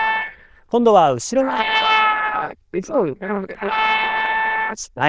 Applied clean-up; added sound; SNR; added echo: neural diffusion model UNIVERSE++.